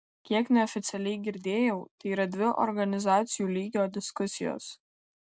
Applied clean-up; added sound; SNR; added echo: none; none; none; none.